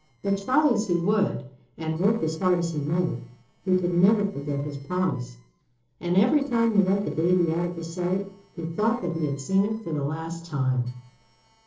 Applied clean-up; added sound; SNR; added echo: neural separator model SepFormer DNS4.